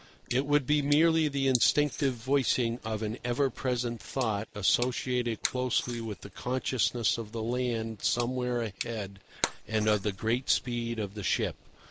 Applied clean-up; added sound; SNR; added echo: neural mask model Resemble Enhance denoiser.